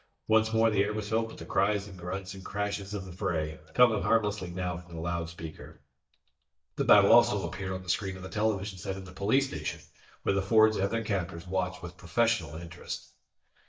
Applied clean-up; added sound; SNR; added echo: neural mask model DeepFilterNet 3.